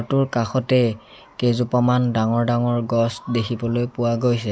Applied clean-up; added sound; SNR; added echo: none; none; none; none.